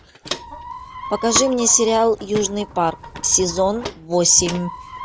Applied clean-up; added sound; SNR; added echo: none; Walk, footsteps + Chicken, rooster; 12 dB; none.